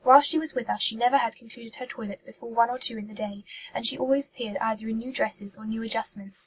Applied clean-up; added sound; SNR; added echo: none; none; none; none.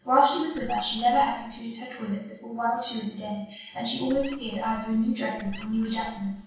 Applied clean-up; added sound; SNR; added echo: none; Squeak; 15 dB; reverberation time 0.6 s.